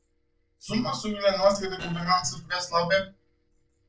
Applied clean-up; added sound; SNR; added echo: neural separator model SepFormer DNS4.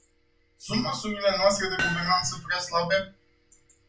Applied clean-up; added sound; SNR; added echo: none; Hammer; 7 dB; reverberation time 0.2 s.